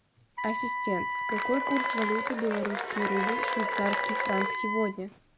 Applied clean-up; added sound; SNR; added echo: none; Wind instrument, woodwind instrument + Applause / Cheering; -1 dB; none.